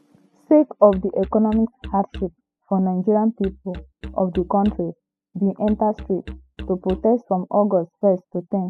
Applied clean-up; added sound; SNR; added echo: classical method spectral subtraction.